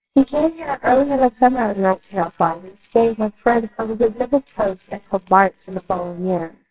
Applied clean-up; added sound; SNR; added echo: neural separator model SepFormer WHAMR!.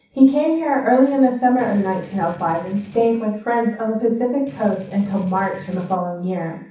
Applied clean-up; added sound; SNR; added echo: none; Strum; 19 dB; reverberation time 0.7 s.